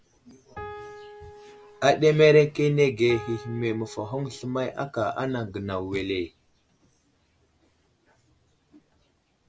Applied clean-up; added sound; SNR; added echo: none; Piano; 16 dB; none.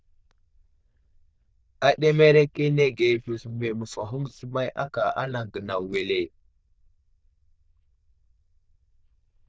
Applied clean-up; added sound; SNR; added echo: neural diffusion model UNIVERSE++.